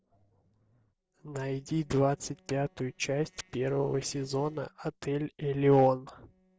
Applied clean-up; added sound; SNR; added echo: neural separator model SepFormer DNS4.